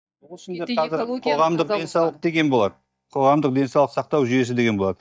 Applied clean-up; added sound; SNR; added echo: neural mask model DeepFilterNet 3.